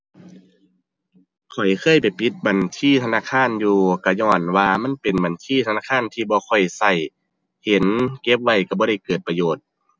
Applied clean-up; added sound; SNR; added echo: none; none; none; none.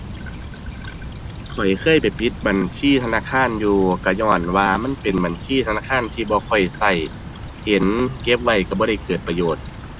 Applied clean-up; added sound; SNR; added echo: none; Stream / Trickle, dribble; 12 dB; none.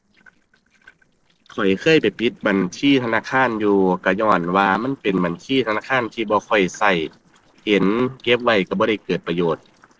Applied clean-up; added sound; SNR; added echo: neural separator model SepFormer DNS4.